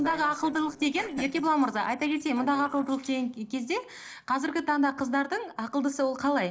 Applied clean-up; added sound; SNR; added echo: neural separator model SepFormer DNS4.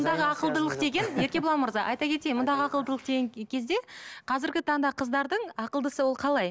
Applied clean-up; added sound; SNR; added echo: none; none; none; none.